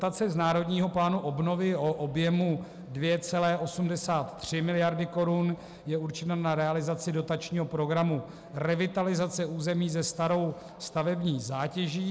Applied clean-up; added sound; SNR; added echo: none; none; none; none.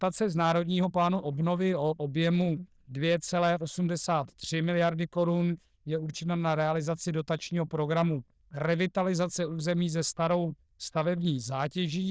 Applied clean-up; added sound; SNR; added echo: neural diffusion model UNIVERSE++.